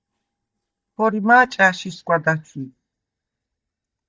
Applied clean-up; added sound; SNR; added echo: neural mask model DeepFilterNet 3.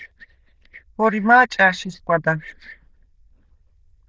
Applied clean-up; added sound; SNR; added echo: neural diffusion model UNIVERSE++.